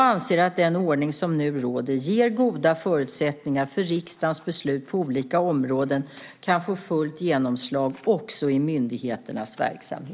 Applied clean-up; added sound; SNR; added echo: none; none; none; none.